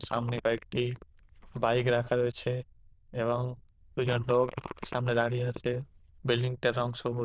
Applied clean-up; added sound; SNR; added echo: neural diffusion model UNIVERSE++.